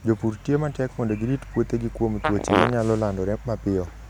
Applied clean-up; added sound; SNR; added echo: none; Fart; 1 dB; none.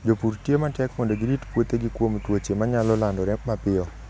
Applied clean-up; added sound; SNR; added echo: none; none; none; none.